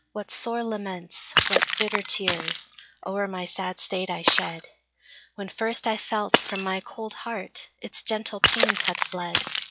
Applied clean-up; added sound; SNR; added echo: classical method log-MMSE.